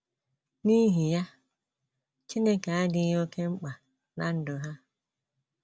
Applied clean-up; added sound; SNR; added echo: none; none; none; none.